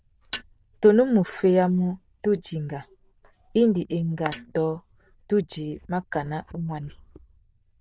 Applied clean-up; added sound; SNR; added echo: neural diffusion model UNIVERSE++.